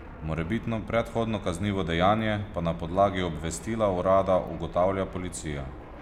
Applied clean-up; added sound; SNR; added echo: none; Fixed-wing aircraft, airplane; 15 dB; none.